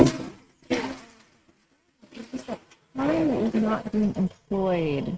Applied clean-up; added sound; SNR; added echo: neural mask model RNNoise.